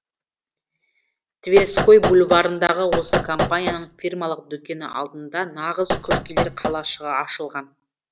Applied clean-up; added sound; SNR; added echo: none; Knock; 3 dB; none.